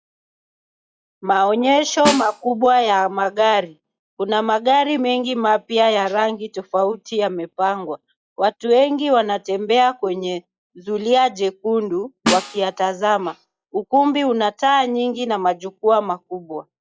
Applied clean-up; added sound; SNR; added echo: classical method log-MMSE.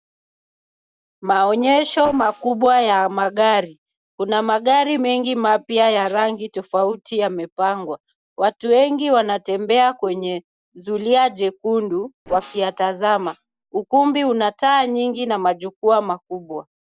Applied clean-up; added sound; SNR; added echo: neural separator model SepFormer DNS4.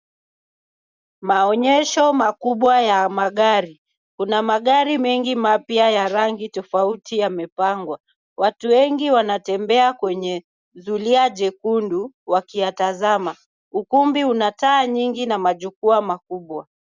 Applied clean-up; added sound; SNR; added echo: none; none; none; none.